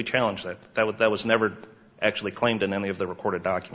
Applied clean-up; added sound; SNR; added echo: none; none; none; none.